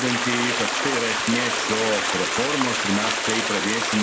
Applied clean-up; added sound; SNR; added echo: none; Stream; -2 dB; none.